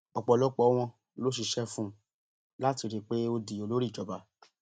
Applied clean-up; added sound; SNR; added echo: none; none; none; none.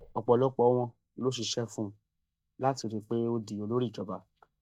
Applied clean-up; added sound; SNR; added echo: neural mask model DeepFilterNet 3.